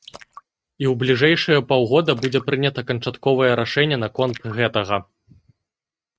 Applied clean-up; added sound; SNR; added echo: neural mask model RNNoise.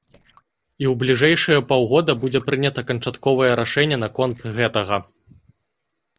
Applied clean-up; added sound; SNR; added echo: neural separator model SepFormer DNS4.